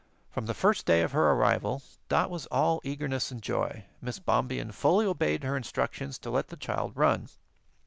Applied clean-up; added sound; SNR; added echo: none; none; none; none.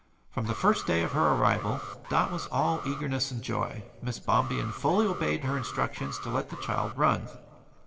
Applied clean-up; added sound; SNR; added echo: none; Alarm; 12 dB; reverberation time 1.3 s.